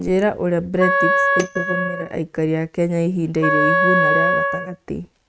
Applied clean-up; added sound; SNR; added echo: neural mask model RNNoise.